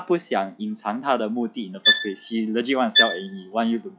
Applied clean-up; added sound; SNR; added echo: classical method log-MMSE.